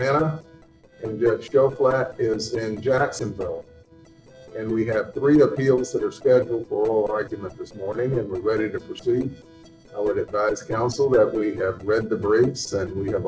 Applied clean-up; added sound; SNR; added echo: neural separator model SepFormer DNS4.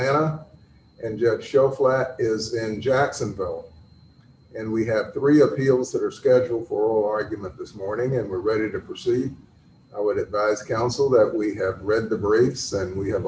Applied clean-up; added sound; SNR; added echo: none; none; none; none.